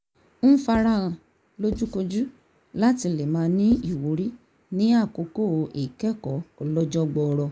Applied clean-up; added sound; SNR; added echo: none; Writing; 14 dB; none.